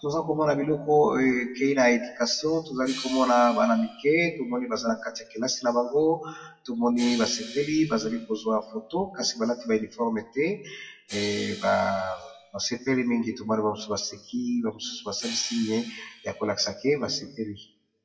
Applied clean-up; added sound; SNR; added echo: classical method WPE with log-MMSE.